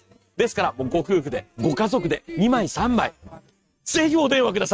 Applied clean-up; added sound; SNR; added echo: neural mask model RNNoise.